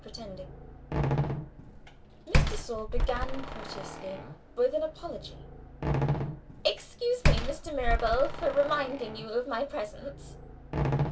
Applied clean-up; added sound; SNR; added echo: none; Slam; -2 dB; reverberation time 0.2 s.